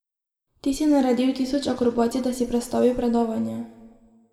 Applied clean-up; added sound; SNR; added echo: none; none; none; reverberation time 1.3 s.